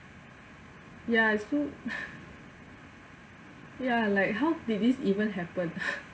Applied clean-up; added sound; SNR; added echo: none; Waves, surf; 20 dB; none.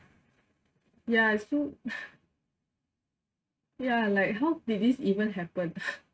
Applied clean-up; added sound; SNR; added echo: neural mask model RNNoise.